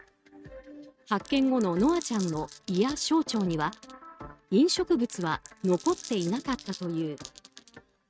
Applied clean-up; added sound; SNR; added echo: neural mask model RNNoise.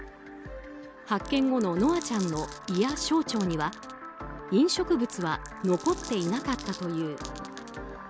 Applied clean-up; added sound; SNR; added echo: none; Glass + Fill (with liquid); 18 dB; none.